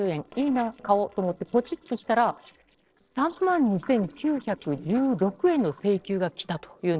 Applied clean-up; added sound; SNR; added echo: neural separator model SepFormer DNS4.